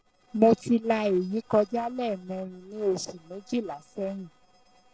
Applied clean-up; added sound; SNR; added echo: neural separator model SepFormer DNS4.